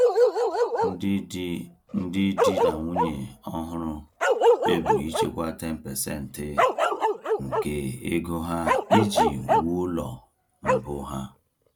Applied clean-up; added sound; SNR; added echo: none; Bark; -4 dB; none.